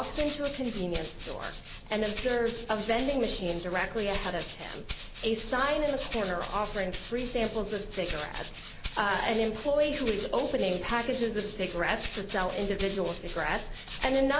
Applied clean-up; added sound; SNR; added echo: none; Rattle (instrument); 12 dB; none.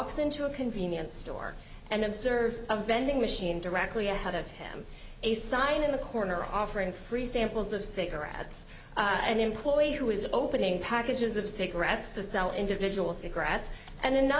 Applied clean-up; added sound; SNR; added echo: none; none; none; none.